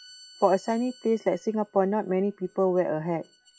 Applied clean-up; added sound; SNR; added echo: classical method log-MMSE.